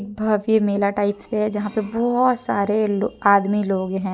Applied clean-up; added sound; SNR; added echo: none; none; none; none.